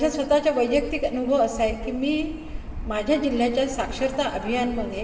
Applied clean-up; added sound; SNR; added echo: none; Bird; 12 dB; reverberation time 2.4 s.